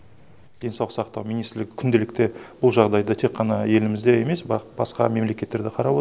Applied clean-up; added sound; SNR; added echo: none; none; none; none.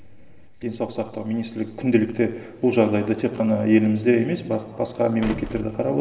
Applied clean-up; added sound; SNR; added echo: none; Slam; 15 dB; reverberation time 1.8 s.